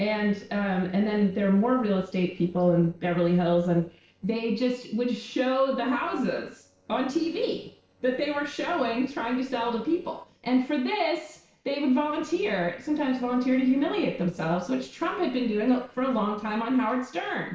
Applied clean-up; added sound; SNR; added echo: neural separator model SepFormer DNS4.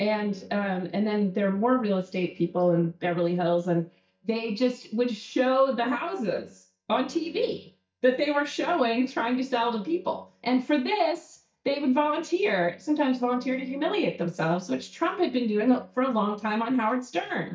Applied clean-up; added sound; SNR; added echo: neural mask model DeepFilterNet 3.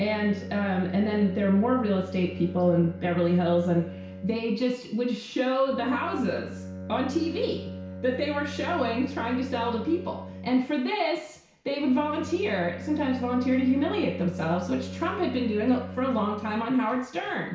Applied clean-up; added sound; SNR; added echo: none; Bowed string instrument; 12 dB; reverberation time 0.6 s.